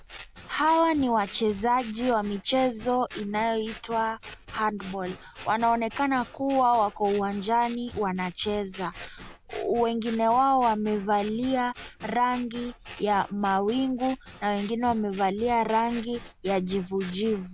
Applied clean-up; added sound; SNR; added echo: none; Scissors; 17 dB; none.